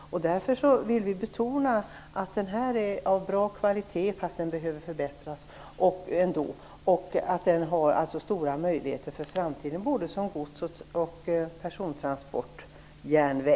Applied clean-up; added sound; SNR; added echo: none; none; none; none.